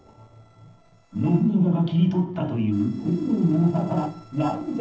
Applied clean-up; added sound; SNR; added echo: neural separator model SepFormer DNS4.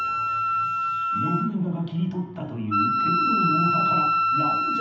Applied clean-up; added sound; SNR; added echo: none; Wind instrument, woodwind instrument; -5 dB; reverberation time 0.8 s.